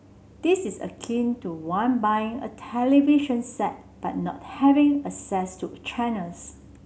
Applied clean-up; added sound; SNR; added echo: none; none; none; none.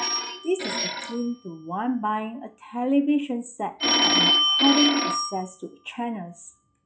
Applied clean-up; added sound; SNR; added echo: classical method log-MMSE.